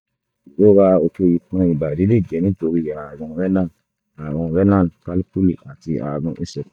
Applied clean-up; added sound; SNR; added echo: neural mask model DeepFilterNet 3.